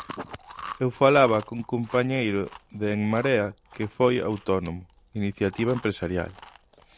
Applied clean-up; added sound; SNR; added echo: none; Chewing, mastication; 20 dB; none.